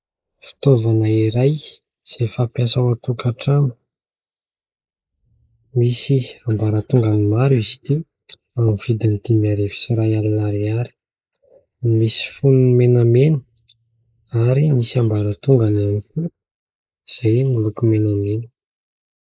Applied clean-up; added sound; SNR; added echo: neural mask model Resemble Enhance denoiser.